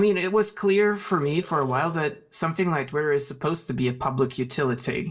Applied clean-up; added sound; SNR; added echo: neural separator model SepFormer DNS4.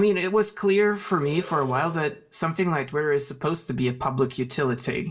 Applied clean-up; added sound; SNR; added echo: none; Animal; 17 dB; reverberation time 0.2 s.